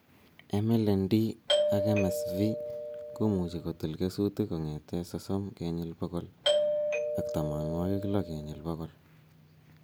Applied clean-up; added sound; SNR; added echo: none; Doorbell; 0 dB; none.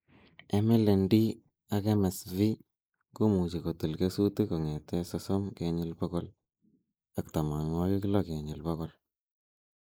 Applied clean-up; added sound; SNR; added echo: neural mask model Resemble Enhance denoiser.